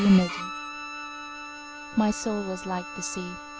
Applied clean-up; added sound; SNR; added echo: none; Bowed string instrument + Wind instrument, woodwind instrument; 10 dB; none.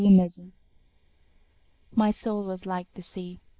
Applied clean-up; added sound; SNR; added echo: neural mask model Resemble Enhance denoiser.